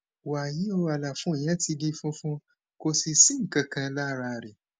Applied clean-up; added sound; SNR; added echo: none; none; none; none.